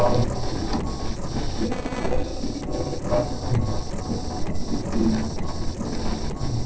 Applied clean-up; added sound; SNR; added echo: neural separator model SepFormer DNS4.